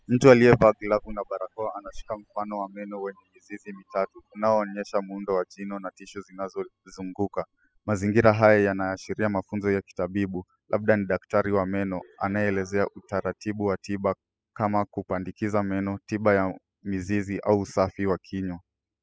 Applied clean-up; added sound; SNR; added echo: classical method spectral subtraction.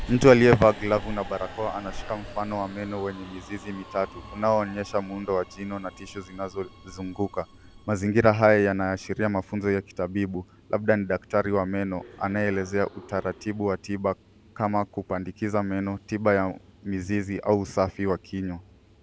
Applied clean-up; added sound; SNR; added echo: none; Subway, metro, underground; 18 dB; none.